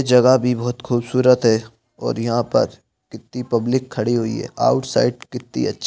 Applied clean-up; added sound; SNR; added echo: none; none; none; none.